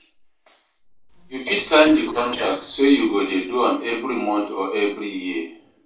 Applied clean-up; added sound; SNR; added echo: neural separator model SepFormer DNS4.